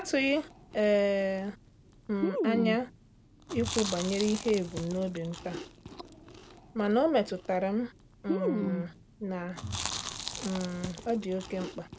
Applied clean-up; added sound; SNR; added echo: none; Chewing, mastication; 7 dB; none.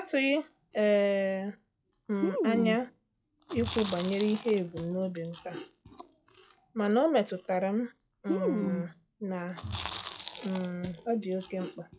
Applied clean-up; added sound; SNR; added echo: classical method log-MMSE.